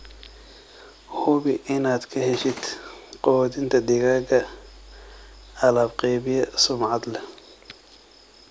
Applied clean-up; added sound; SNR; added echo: none; Gunshot, gunfire; 12 dB; none.